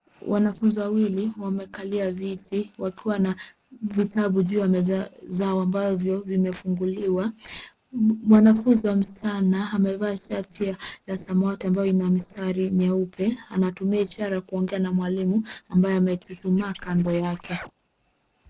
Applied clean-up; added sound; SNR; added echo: neural separator model SepFormer DNS4.